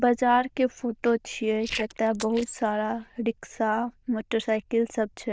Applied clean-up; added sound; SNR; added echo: neural diffusion model UNIVERSE++.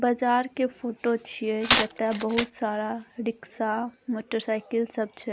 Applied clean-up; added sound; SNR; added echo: none; Glass; -4 dB; none.